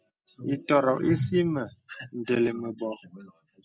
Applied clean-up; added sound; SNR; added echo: none; none; none; none.